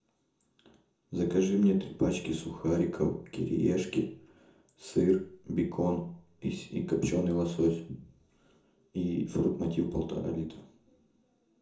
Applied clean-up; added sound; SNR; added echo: none; none; none; reverberation time 0.5 s.